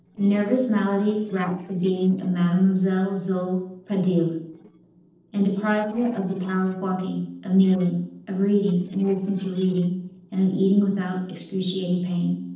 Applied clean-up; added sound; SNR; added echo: neural separator model SepFormer DNS4.